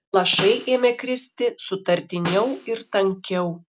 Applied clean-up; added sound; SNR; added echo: none; Snare drum; 13 dB; none.